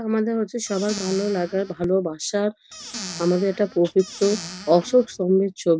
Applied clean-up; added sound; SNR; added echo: none; Squeak / Cupboard open or close; 14 dB; none.